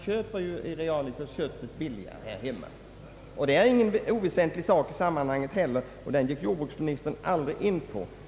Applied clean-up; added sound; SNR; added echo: none; none; none; none.